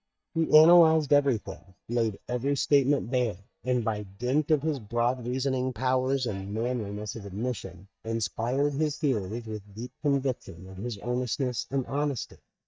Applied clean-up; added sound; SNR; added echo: neural mask model DeepFilterNet 3.